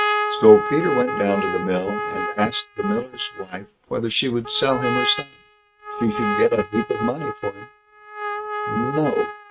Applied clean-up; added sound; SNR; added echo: neural mask model RNNoise.